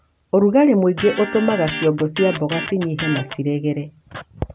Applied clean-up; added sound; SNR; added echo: none; Electric guitar; 10 dB; none.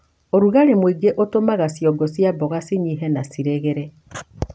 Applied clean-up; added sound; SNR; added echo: none; none; none; none.